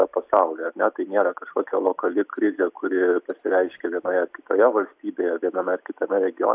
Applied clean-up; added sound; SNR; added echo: none; none; none; none.